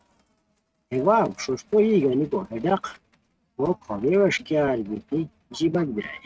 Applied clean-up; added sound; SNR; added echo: neural mask model RNNoise.